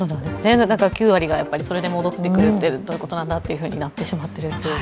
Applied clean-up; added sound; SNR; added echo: none; none; none; none.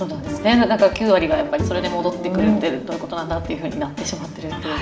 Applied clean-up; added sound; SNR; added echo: none; Bowed string instrument; 13 dB; reverberation time 1.1 s.